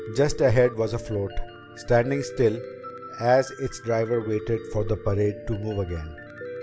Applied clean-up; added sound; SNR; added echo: none; Piano; 13 dB; none.